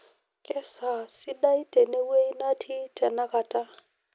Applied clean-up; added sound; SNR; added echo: none; none; none; none.